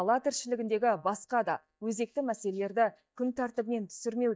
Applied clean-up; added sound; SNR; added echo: neural mask model DeepFilterNet 3.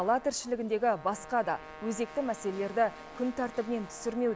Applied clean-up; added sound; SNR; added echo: none; Brass instrument; 18 dB; none.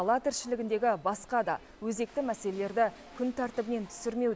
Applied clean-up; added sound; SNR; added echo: none; none; none; none.